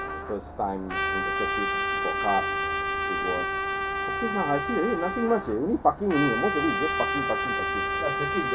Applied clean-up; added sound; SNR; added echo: none; Trumpet; 0 dB; none.